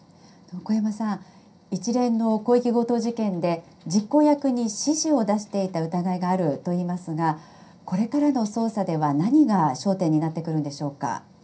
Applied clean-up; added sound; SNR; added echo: none; none; none; reverberation time 0.3 s.